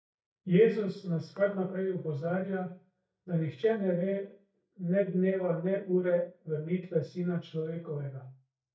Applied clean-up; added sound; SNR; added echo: neural mask model DeepFilterNet 3.